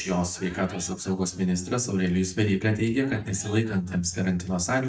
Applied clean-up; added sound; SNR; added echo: neural mask model DeepFilterNet 3.